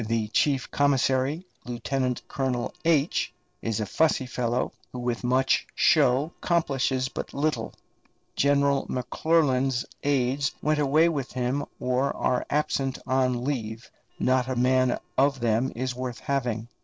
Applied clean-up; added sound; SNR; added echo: neural separator model SepFormer DNS4.